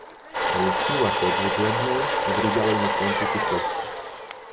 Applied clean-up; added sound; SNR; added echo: none; Domestic sounds, home sounds; -3 dB; none.